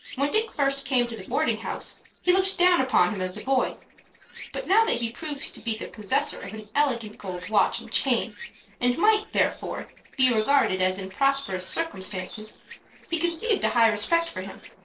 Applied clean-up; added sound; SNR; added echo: neural separator model SepFormer DNS4.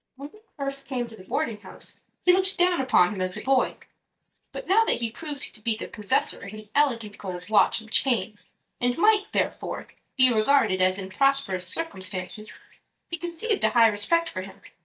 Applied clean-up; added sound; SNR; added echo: neural mask model DeepFilterNet 3.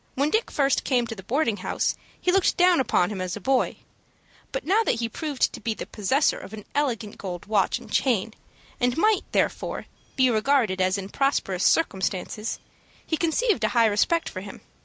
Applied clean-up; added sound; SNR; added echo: none; none; none; none.